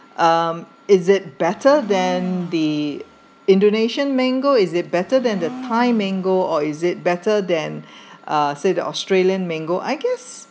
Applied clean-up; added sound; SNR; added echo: none; Domestic sounds, home sounds; 16 dB; none.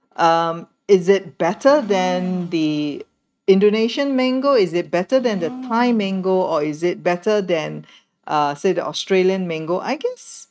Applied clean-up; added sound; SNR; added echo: neural mask model RNNoise.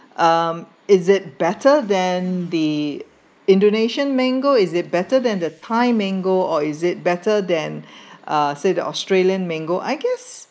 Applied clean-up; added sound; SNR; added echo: neural mask model Resemble Enhance denoiser.